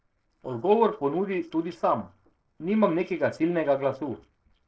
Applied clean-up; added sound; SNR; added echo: neural separator model SepFormer DNS4.